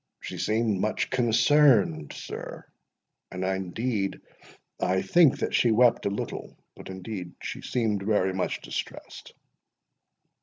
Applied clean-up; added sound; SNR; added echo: none; none; none; none.